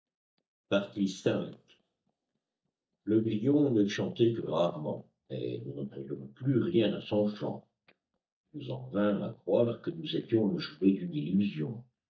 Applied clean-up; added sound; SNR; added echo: neural mask model DeepFilterNet 3.